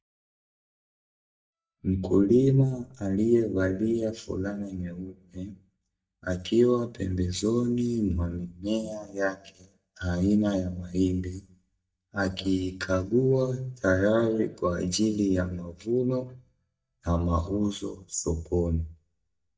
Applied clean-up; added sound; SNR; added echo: neural mask model DeepFilterNet 3.